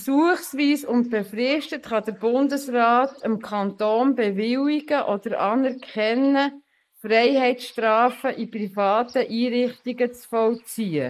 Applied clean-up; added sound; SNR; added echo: neural mask model Resemble Enhance denoiser.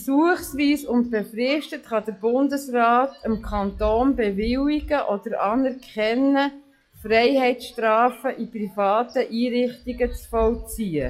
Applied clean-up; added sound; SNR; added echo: classical method log-MMSE.